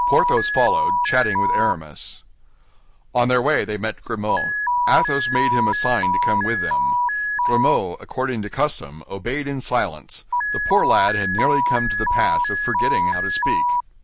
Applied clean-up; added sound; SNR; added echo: none; Alarm; -2 dB; none.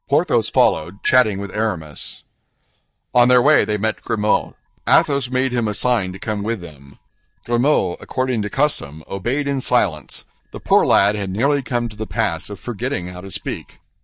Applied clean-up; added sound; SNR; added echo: neural mask model DeepFilterNet 3.